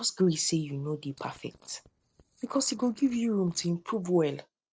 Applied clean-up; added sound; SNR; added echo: neural separator model SepFormer DNS4.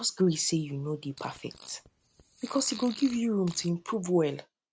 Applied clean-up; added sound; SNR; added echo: none; Fart; 19 dB; none.